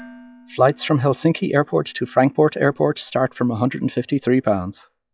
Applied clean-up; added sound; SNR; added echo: classical method log-MMSE.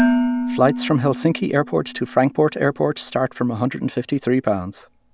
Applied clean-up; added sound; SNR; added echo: none; Dishes, pots, and pans; 6 dB; none.